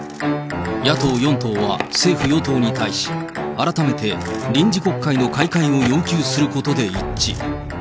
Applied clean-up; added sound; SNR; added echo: none; Crackle; 14 dB; none.